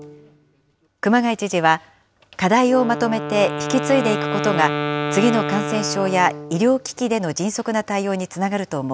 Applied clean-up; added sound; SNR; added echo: none; Wind instrument, woodwind instrument; 8 dB; none.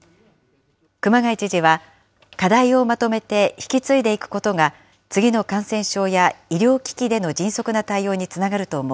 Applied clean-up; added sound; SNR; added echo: none; none; none; none.